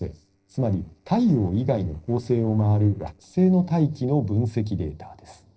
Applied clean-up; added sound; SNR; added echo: neural separator model SepFormer DNS4.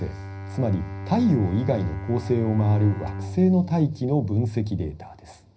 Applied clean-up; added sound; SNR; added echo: none; Bowed string instrument; 11 dB; reverberation time 0.4 s.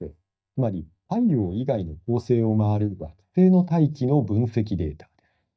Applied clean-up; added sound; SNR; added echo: neural mask model DeepFilterNet 3.